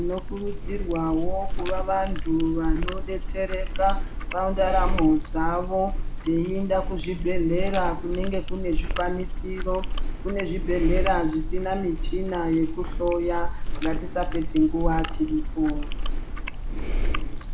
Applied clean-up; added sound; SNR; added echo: none; Chewing, mastication; -1 dB; none.